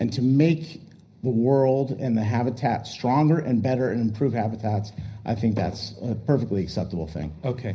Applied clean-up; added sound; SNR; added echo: none; none; none; reverberation time 0.5 s.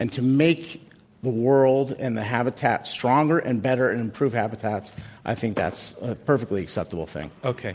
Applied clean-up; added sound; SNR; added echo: none; none; none; none.